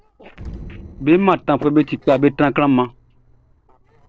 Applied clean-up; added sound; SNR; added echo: neural separator model SepFormer DNS4.